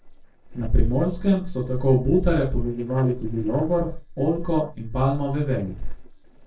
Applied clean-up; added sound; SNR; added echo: neural separator model SepFormer DNS4.